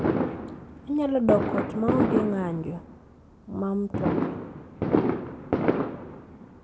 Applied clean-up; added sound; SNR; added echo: none; Fireworks; -2 dB; none.